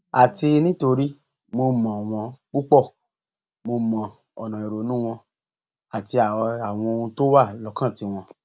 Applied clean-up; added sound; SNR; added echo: none; none; none; none.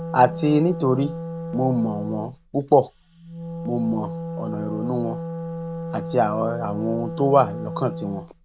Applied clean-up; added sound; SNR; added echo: none; Wind instrument, woodwind instrument; 8 dB; none.